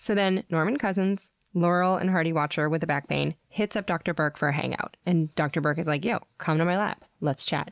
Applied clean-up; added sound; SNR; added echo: none; none; none; none.